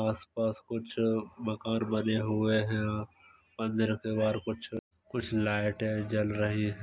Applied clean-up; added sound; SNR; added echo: none; none; none; none.